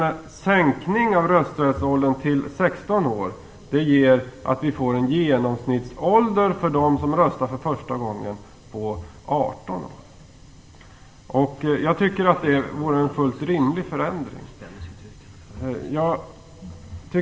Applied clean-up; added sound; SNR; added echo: none; none; none; reverberation time 2.3 s.